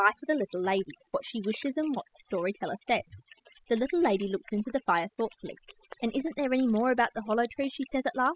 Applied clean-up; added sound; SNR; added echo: classical method spectral subtraction.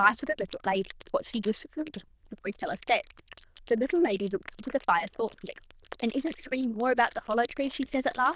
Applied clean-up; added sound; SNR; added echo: neural diffusion model UNIVERSE++.